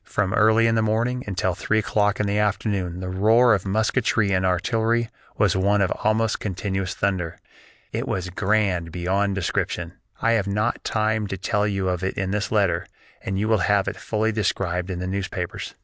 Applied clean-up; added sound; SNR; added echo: none; none; none; none.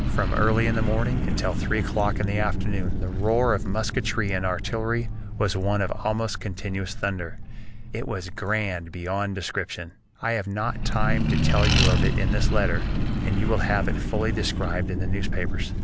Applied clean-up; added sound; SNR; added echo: none; Accelerating, revving, vroom; -2 dB; none.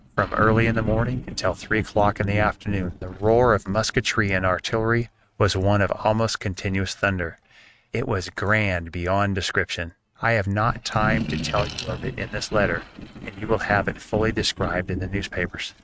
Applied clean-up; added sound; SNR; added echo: neural mask model RNNoise.